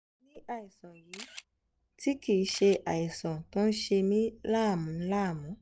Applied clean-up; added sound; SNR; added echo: none; Camera; 14 dB; none.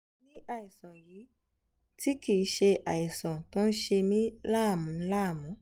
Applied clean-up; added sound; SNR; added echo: none; none; none; none.